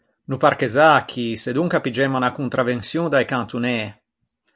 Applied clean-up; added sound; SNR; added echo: none; none; none; none.